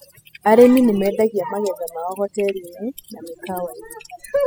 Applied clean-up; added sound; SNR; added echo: classical method spectral subtraction.